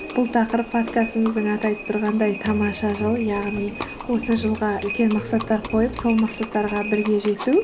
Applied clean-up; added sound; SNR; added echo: none; Livestock, farm animals, working animals; 12 dB; none.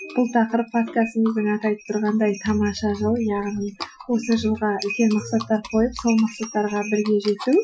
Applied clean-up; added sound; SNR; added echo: classical method Wiener filter.